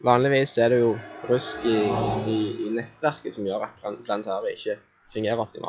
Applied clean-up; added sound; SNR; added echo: classical method log-MMSE.